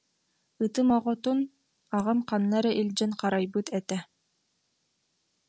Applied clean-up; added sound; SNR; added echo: none; none; none; none.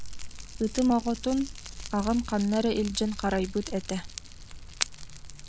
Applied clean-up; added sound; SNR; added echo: none; Fire; 8 dB; none.